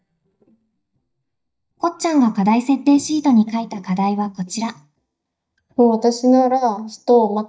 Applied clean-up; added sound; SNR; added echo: neural mask model DeepFilterNet 3.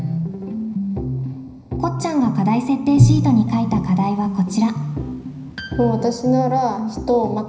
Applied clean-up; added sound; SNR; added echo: none; Drum; 6 dB; reverberation time 0.9 s.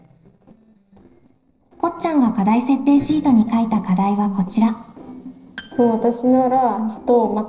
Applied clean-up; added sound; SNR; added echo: neural separator model SepFormer DNS4.